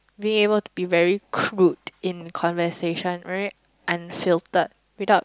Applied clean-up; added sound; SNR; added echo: none; none; none; none.